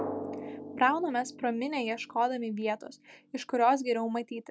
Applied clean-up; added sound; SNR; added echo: none; Drum; 13 dB; none.